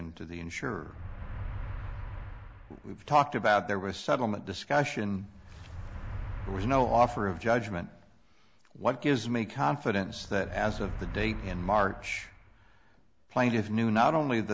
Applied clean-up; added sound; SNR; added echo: none; Motor vehicle (road); 12 dB; none.